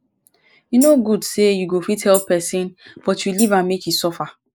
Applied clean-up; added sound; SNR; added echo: neural mask model Resemble Enhance denoiser.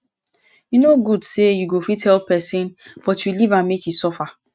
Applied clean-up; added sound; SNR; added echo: neural mask model RNNoise.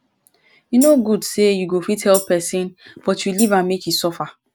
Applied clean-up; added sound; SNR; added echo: none; Tambourine; 13 dB; none.